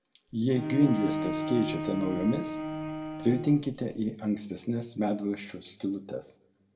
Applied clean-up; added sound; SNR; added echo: none; Bowed string instrument; 4 dB; reverberation time 0.5 s.